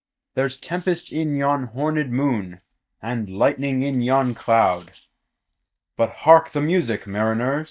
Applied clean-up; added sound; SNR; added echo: neural mask model DeepFilterNet 3.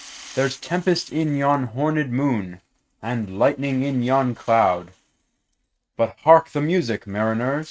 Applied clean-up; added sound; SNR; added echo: neural mask model RNNoise.